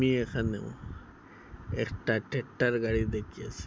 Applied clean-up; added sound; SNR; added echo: none; none; none; none.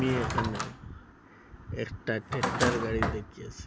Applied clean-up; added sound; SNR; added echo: none; Drawer open or close; 1 dB; none.